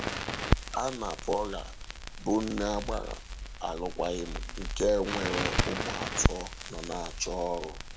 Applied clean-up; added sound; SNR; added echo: none; Crackle; 0 dB; none.